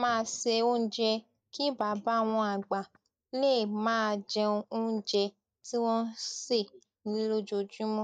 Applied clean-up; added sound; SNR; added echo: neural mask model DeepFilterNet 3.